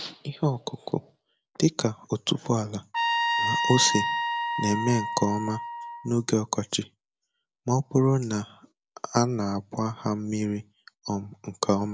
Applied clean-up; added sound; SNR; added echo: none; Trumpet; 1 dB; none.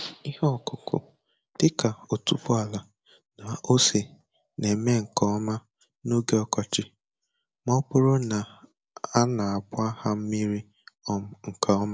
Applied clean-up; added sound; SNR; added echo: none; none; none; none.